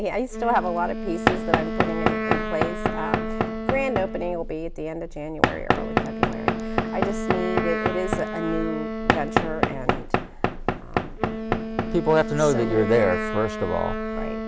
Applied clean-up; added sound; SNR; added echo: none; Knock / Wood + Wind instrument, woodwind instrument; -1 dB; none.